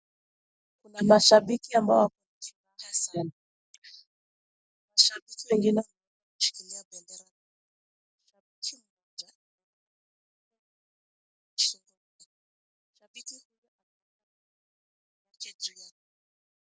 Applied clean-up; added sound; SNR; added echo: none; none; none; none.